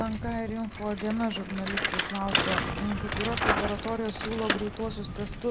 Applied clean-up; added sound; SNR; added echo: none; Bicycle; -1 dB; none.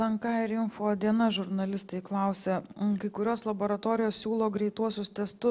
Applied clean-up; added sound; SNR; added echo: none; none; none; none.